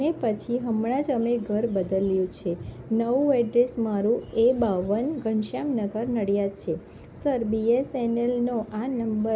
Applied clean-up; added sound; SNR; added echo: none; none; none; none.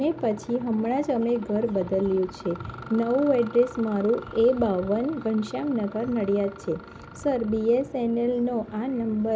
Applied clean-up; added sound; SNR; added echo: none; Mechanisms; 20 dB; none.